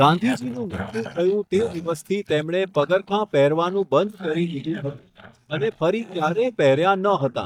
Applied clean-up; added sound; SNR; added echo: neural mask model DeepFilterNet 3.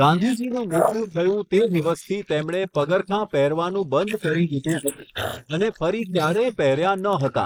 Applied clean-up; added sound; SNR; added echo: neural mask model Resemble Enhance denoiser.